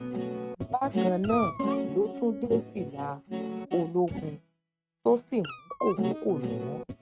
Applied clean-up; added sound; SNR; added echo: neural mask model RNNoise.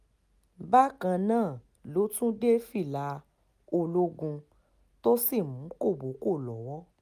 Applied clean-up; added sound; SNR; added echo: none; none; none; none.